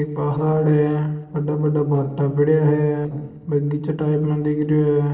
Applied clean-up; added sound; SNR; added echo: neural separator model SepFormer DNS4.